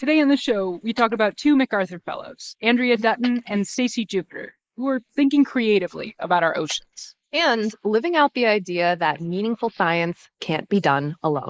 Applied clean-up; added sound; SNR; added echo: neural mask model Resemble Enhance denoiser.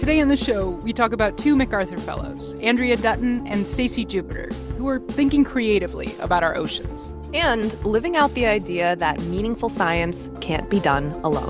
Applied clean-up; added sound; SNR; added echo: none; none; none; none.